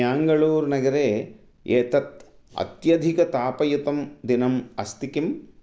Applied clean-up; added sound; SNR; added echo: none; none; none; none.